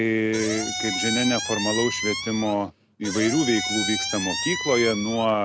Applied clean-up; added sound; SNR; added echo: none; Squeak; 4 dB; none.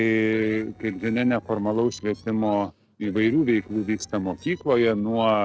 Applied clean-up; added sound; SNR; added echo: neural separator model SepFormer DNS4.